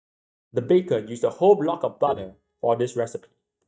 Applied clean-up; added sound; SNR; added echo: neural mask model DeepFilterNet 3.